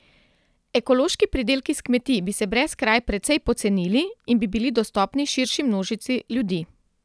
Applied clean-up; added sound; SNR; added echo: none; none; none; none.